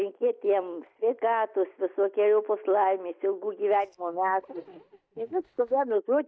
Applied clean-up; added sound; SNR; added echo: neural mask model DeepFilterNet 3.